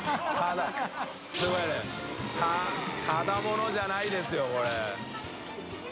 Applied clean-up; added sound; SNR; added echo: none; none; none; none.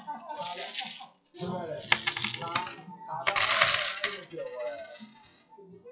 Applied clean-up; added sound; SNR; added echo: classical method WPE with log-MMSE.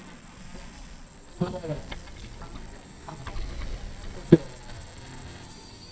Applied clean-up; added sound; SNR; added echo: neural mask model DeepFilterNet 3.